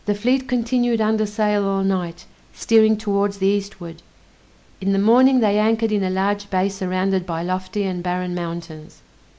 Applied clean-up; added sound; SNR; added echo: none; none; none; none.